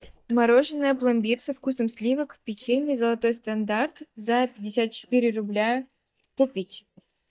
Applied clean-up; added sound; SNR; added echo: neural mask model DeepFilterNet 3.